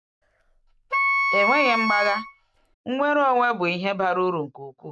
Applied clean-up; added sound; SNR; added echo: none; Wind instrument, woodwind instrument; 1 dB; none.